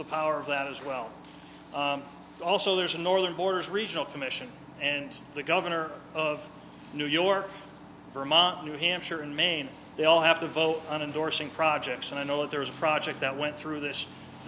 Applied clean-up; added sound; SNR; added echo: none; none; none; none.